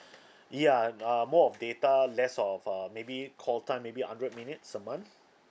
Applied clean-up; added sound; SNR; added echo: none; none; none; none.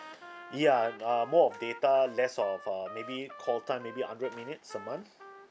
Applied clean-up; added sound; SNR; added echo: none; Trumpet; 17 dB; none.